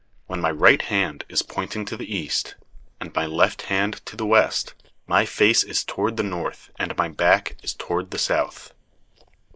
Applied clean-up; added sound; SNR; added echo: neural mask model Resemble Enhance denoiser.